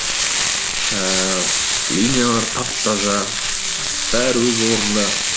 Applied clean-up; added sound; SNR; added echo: none; Frying (food); -2 dB; none.